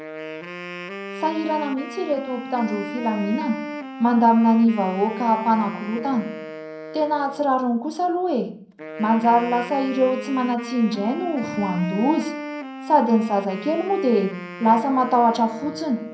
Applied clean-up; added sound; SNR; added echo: none; Wind instrument, woodwind instrument; 12 dB; reverberation time 0.6 s.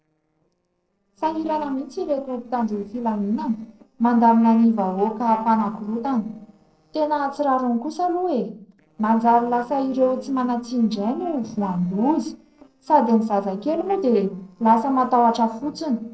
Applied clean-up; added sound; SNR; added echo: neural separator model SepFormer DNS4.